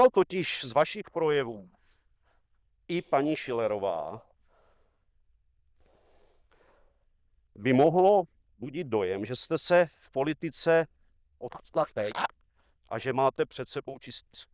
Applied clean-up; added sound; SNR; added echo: neural diffusion model UNIVERSE++.